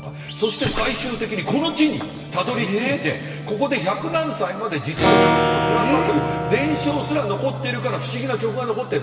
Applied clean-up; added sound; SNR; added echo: none; Acoustic guitar / Strum; -2 dB; reverberation time 2.3 s.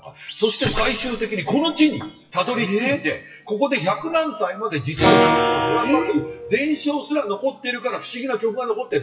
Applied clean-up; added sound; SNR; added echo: classical method WPE with log-MMSE.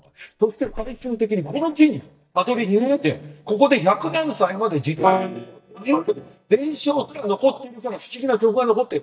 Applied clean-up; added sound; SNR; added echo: neural mask model DeepFilterNet 3.